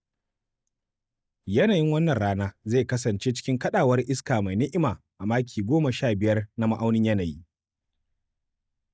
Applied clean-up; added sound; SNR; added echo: neural mask model DeepFilterNet 3.